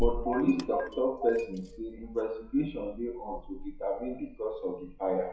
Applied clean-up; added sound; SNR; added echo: classical method WPE with log-MMSE.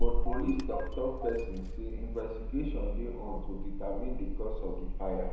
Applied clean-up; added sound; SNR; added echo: none; Engine starting / Car; -5 dB; reverberation time 1.0 s.